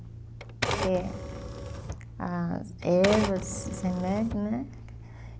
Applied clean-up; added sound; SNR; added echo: none; Typewriter; 5 dB; none.